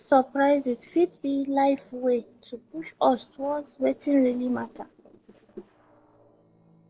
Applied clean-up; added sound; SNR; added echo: neural separator model SepFormer DNS4.